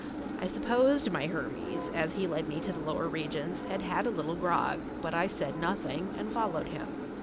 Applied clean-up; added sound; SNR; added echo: none; Engine; 5 dB; none.